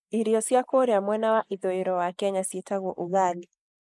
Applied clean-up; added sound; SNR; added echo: neural mask model Resemble Enhance denoiser.